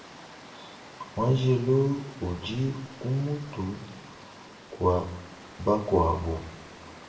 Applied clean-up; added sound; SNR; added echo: none; Water; 18 dB; reverberation time 0.7 s.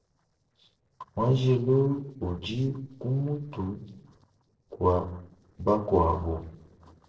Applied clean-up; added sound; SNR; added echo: neural separator model SepFormer DNS4.